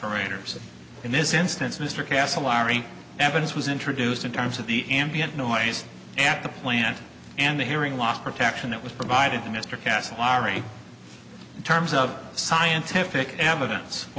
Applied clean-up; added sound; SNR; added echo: none; none; none; none.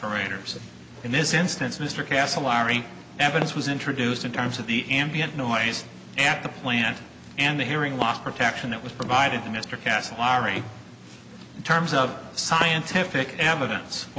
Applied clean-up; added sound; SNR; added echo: none; Fireworks; 19 dB; none.